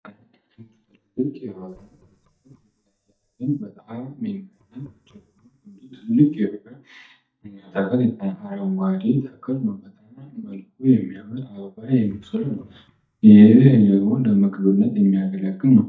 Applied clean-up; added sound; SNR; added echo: neural mask model DeepFilterNet 3.